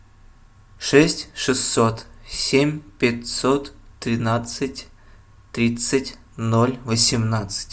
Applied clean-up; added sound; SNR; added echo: none; none; none; none.